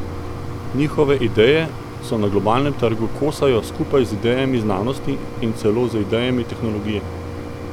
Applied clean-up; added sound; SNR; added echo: none; Mechanisms; 8 dB; none.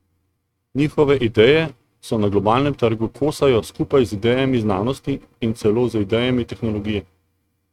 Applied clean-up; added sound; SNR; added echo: neural mask model RNNoise.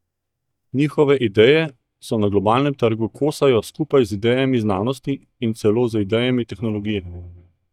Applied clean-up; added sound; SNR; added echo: neural mask model DeepFilterNet 3.